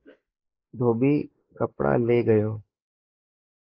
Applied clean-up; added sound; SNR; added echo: neural mask model Resemble Enhance denoiser.